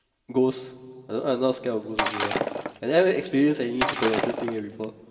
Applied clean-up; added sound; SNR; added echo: none; Shatter; 3 dB; reverberation time 2.0 s.